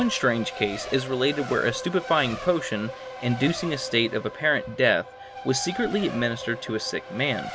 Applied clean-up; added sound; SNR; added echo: none; Race car, auto racing; 11 dB; none.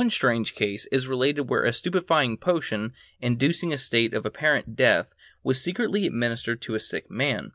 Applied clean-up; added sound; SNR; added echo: none; none; none; none.